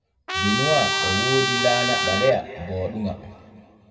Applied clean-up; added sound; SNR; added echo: none; Trumpet; -1 dB; reverberation time 2.4 s.